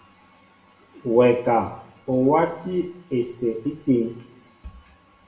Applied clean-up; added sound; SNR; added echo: none; none; none; reverberation time 0.6 s.